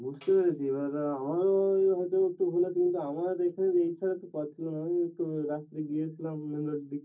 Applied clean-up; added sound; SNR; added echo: none; Tambourine; 15 dB; reverberation time 0.4 s.